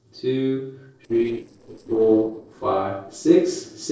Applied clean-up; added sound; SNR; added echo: neural separator model SepFormer DNS4.